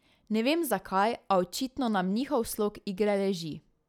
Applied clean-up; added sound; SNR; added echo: none; none; none; none.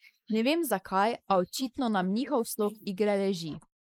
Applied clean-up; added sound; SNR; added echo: neural mask model Resemble Enhance denoiser.